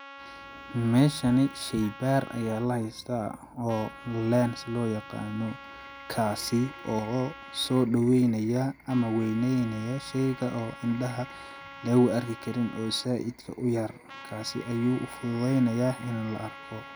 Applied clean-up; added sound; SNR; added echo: none; Trumpet; 17 dB; none.